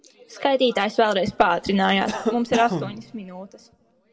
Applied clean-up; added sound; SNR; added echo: none; Cough; 7 dB; reverberation time 1.3 s.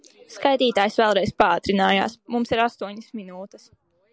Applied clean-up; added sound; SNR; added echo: none; none; none; none.